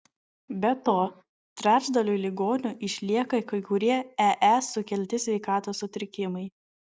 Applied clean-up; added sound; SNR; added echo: none; none; none; none.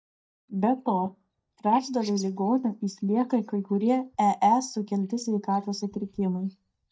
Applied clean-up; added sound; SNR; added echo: neural mask model DeepFilterNet 3.